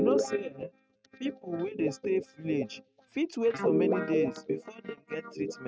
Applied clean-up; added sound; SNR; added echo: neural mask model RNNoise.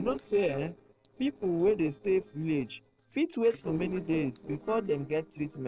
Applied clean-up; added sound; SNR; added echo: neural separator model SepFormer DNS4.